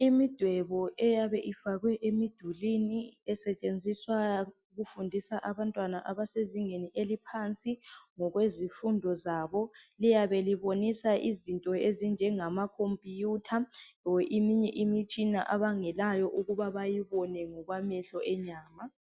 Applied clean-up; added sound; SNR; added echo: none; none; none; none.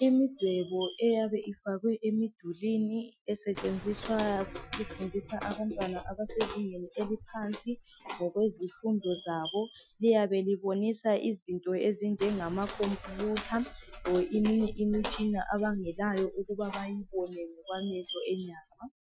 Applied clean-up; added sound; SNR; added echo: classical method Wiener filter.